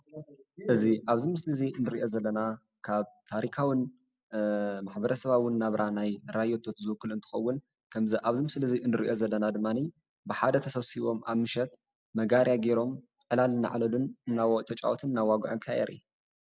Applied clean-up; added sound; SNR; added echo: none; none; none; none.